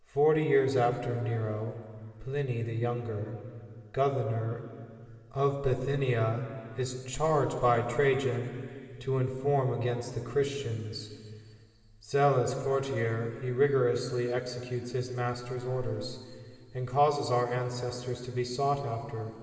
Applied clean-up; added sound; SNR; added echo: none; none; none; reverberation time 2.7 s.